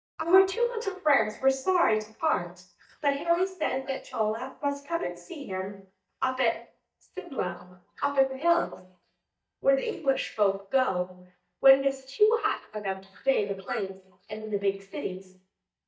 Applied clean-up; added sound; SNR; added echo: neural mask model DeepFilterNet 3.